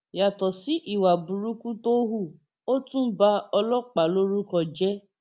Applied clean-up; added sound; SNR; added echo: none; none; none; none.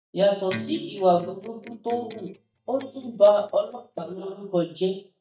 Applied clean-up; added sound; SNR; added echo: neural mask model DeepFilterNet 3.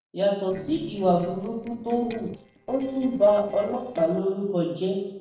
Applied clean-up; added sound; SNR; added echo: neural separator model SepFormer DNS4.